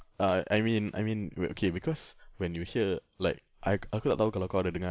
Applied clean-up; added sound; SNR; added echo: none; none; none; none.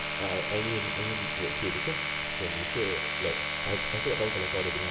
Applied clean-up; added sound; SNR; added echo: none; Domestic sounds, home sounds; -2 dB; reverberation time 0.6 s.